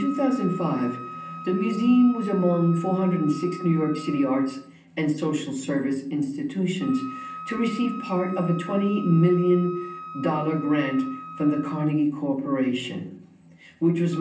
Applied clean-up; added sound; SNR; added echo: none; Wind instrument, woodwind instrument; 15 dB; reverberation time 0.6 s.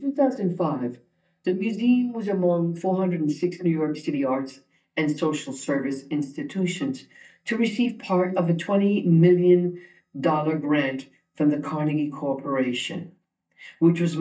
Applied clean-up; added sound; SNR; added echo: neural mask model DeepFilterNet 3.